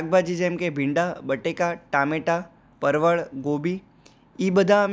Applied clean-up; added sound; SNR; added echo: none; none; none; none.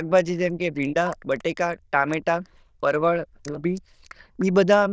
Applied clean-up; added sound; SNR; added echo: neural diffusion model UNIVERSE++.